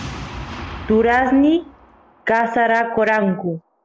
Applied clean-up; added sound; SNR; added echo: none; Boom; 16 dB; none.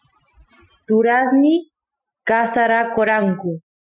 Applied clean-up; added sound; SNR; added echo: classical method Wiener filter.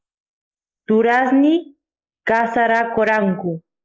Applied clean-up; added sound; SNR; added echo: neural mask model Resemble Enhance denoiser.